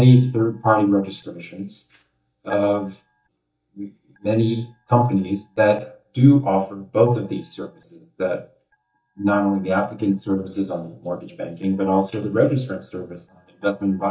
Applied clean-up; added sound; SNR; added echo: neural mask model DeepFilterNet 3.